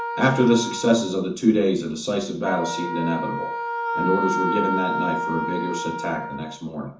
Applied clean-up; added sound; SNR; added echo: none; Wind instrument, woodwind instrument; 5 dB; reverberation time 0.6 s.